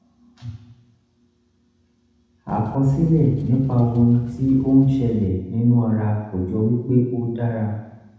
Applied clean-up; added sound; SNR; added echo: none; Boat, Water vehicle; 17 dB; reverberation time 1.0 s.